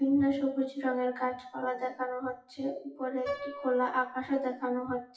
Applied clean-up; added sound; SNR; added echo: classical method WPE with log-MMSE.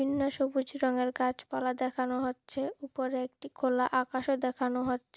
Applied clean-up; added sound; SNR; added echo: none; none; none; none.